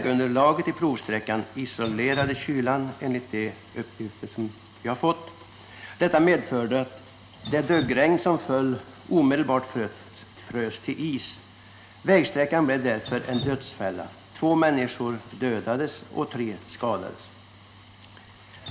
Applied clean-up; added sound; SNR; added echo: none; Drip; 19 dB; reverberation time 0.5 s.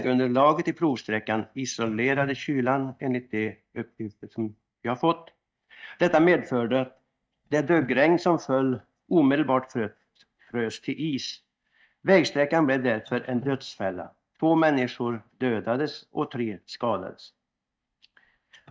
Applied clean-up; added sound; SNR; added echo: neural mask model DeepFilterNet 3.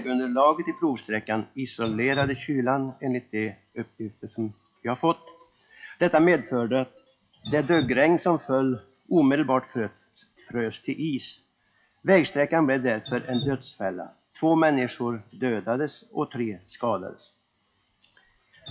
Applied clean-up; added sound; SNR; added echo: classical method WPE with log-MMSE.